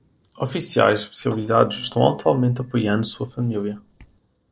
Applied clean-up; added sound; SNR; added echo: neural separator model SepFormer DNS4.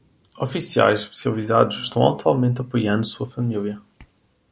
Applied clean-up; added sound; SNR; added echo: none; none; none; none.